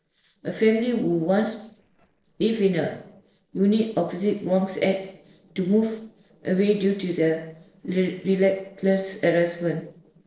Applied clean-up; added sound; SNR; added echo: neural separator model SepFormer DNS4.